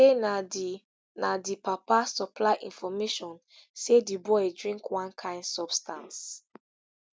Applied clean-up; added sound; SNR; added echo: none; none; none; none.